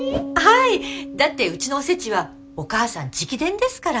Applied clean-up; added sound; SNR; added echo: none; Bass guitar + Whoosh, swoosh, swish; 12 dB; none.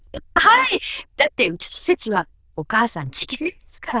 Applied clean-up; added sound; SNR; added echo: neural diffusion model UNIVERSE++.